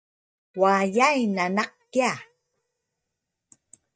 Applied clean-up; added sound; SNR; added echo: neural mask model DeepFilterNet 3.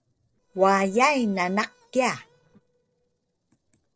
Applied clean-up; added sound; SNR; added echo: neural separator model SepFormer DNS4.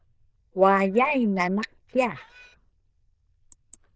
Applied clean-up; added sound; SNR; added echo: neural diffusion model UNIVERSE++.